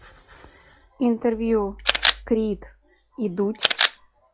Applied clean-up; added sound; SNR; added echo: classical method log-MMSE.